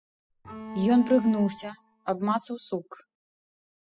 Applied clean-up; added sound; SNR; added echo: classical method spectral subtraction.